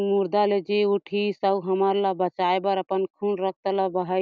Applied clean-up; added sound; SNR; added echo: none; none; none; none.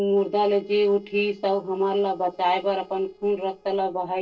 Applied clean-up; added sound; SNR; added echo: neural separator model SepFormer DNS4.